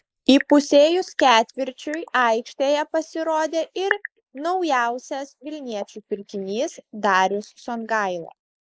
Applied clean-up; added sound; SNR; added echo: neural mask model Resemble Enhance denoiser.